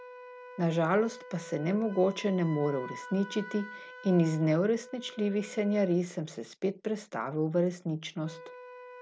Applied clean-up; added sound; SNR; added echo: none; Wind instrument, woodwind instrument; 17 dB; none.